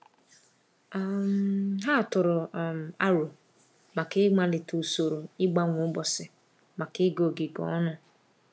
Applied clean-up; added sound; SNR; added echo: none; none; none; none.